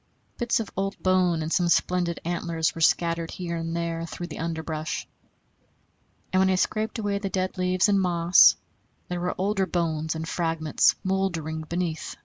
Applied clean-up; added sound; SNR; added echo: none; none; none; none.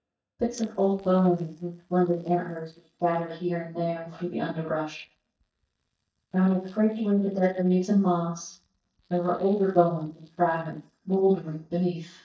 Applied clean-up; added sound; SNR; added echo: neural mask model DeepFilterNet 3.